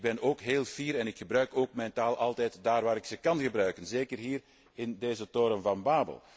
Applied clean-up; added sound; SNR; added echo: none; none; none; none.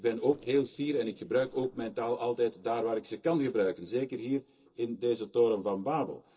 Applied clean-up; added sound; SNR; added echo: neural separator model SepFormer DNS4.